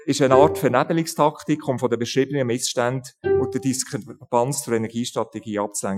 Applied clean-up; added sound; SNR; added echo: classical method Wiener filter.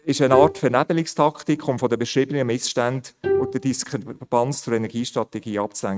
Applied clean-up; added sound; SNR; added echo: neural mask model RNNoise.